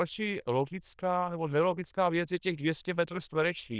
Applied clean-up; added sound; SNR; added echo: neural diffusion model UNIVERSE++.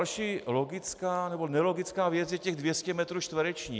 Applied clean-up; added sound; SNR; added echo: none; none; none; none.